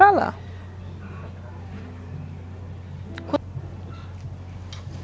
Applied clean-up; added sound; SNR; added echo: none; none; none; none.